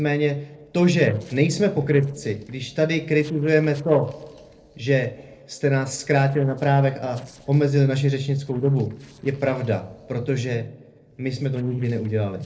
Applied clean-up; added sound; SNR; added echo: neural separator model SepFormer DNS4.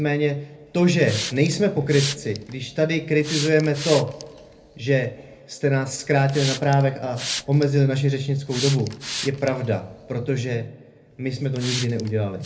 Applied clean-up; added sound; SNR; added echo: none; Hiss; 13 dB; reverberation time 0.3 s.